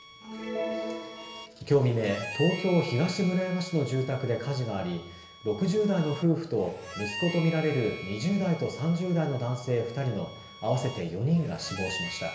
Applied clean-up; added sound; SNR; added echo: none; Harmonica; 14 dB; reverberation time 0.8 s.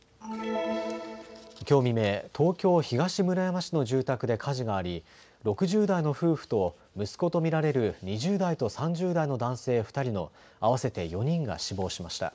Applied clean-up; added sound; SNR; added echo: none; none; none; none.